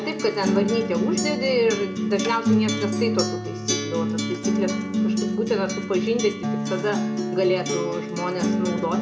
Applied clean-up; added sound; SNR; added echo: none; Acoustic guitar; -1 dB; reverberation time 0.9 s.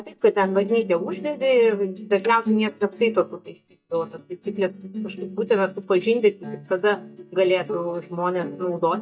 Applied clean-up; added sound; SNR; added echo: neural mask model DeepFilterNet 3.